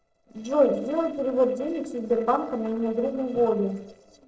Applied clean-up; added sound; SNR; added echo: neural separator model SepFormer DNS4.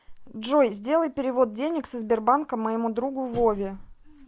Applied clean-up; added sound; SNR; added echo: none; none; none; none.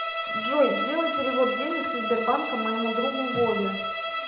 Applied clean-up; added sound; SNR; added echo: none; Bowed string instrument; 2 dB; reverberation time 0.8 s.